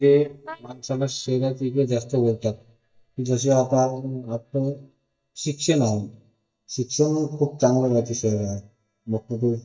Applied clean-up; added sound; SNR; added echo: neural mask model DeepFilterNet 3.